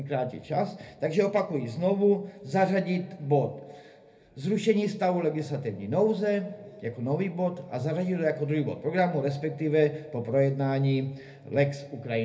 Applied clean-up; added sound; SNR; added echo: none; none; none; reverberation time 0.3 s.